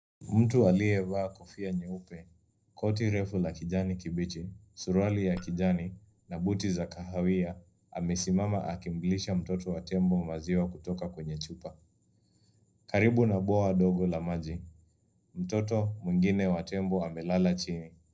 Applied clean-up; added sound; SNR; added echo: neural separator model SepFormer DNS4.